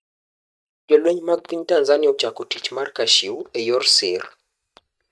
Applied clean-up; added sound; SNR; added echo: neural mask model DeepFilterNet 3.